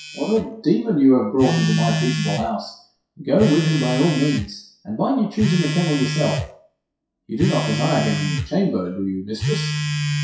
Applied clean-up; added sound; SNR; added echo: classical method WPE with log-MMSE.